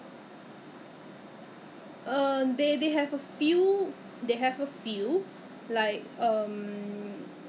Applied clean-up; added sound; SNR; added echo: none; none; none; none.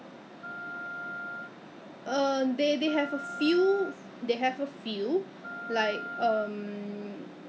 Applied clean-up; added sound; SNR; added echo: none; Wind instrument, woodwind instrument; 11 dB; none.